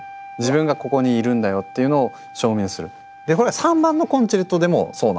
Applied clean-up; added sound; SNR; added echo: none; Wind instrument, woodwind instrument; 20 dB; none.